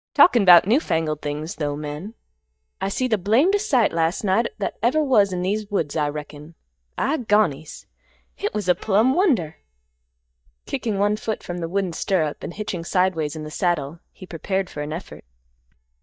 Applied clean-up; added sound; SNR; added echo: neural mask model DeepFilterNet 3.